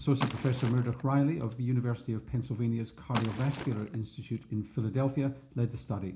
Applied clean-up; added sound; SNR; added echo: none; Liquid; 13 dB; reverberation time 0.4 s.